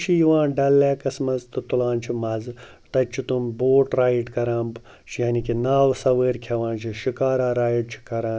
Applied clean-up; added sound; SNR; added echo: none; none; none; none.